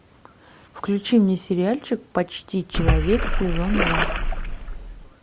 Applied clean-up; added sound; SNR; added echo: none; Splash, splatter; -2 dB; none.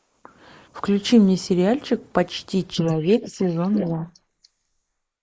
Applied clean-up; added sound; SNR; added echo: neural mask model Resemble Enhance denoiser.